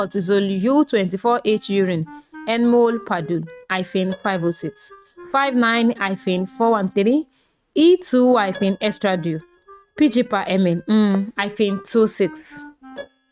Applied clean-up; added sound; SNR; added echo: neural mask model RNNoise.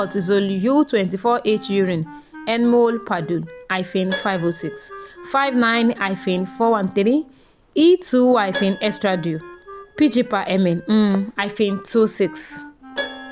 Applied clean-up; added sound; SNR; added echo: none; Keyboard (musical) + Wind instrument, woodwind instrument; 16 dB; none.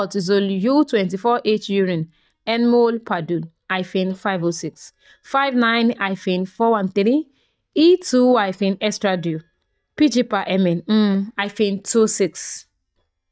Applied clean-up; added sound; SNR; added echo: neural mask model DeepFilterNet 3.